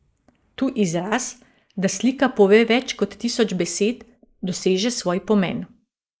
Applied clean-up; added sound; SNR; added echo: neural mask model Resemble Enhance denoiser.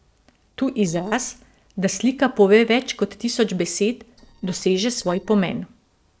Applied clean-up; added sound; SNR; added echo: neural separator model SepFormer DNS4.